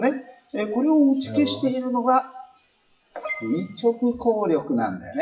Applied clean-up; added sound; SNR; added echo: classical method WPE with log-MMSE.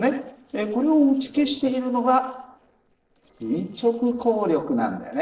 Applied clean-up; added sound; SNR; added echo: neural separator model SepFormer DNS4.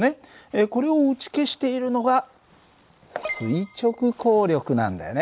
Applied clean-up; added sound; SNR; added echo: none; none; none; none.